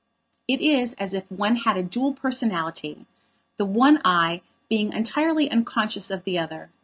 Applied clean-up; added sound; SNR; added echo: none; none; none; none.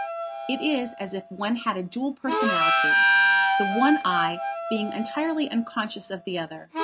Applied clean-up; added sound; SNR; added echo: none; Harmonica; -2 dB; none.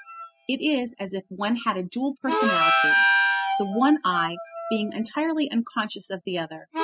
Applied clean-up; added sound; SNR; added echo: classical method spectral subtraction.